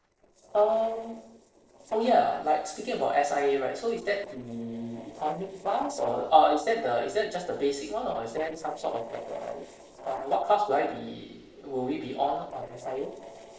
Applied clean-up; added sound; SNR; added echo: neural separator model SepFormer DNS4.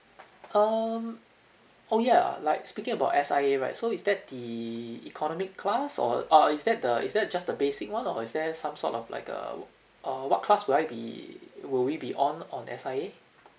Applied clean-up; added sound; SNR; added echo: none; none; none; none.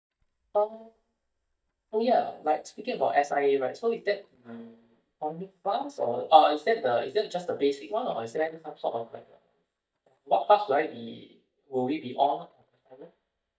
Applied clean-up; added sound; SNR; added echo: neural mask model DeepFilterNet 3.